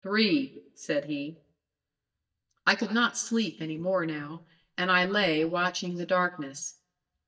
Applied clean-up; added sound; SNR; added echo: neural mask model DeepFilterNet 3.